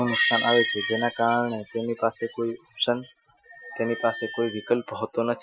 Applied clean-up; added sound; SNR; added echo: classical method Wiener filter.